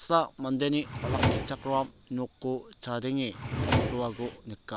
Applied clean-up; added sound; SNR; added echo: none; Drawer open or close; 0 dB; none.